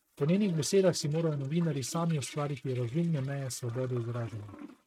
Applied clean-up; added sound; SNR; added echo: neural mask model RNNoise.